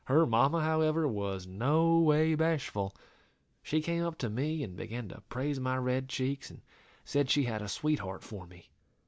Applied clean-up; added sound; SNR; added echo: none; none; none; none.